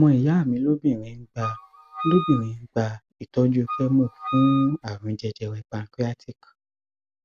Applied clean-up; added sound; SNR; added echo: none; Wind instrument, woodwind instrument; 9 dB; none.